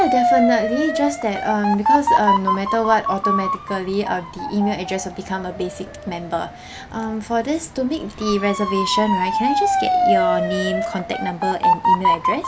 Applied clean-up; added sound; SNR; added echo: none; Motor vehicle (road) / Siren; -1 dB; none.